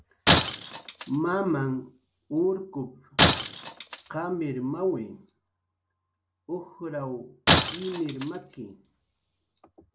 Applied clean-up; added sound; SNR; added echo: none; Shatter; -5 dB; none.